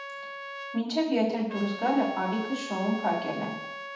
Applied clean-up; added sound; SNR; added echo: none; Trumpet; 10 dB; reverberation time 0.8 s.